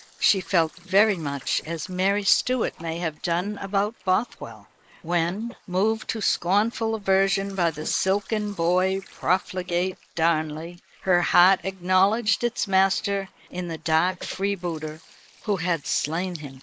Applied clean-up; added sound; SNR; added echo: neural mask model Resemble Enhance denoiser.